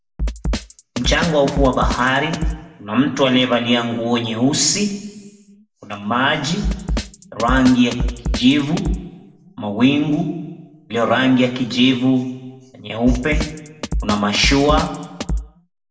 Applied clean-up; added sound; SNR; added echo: none; Drum kit; 8 dB; reverberation time 0.9 s.